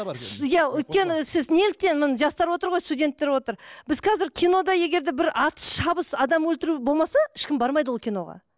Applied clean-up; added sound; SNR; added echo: none; none; none; none.